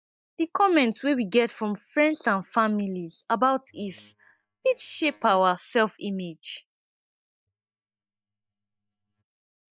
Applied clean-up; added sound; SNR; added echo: neural mask model DeepFilterNet 3.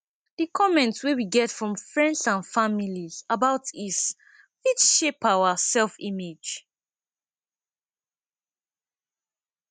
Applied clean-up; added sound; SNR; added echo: none; none; none; none.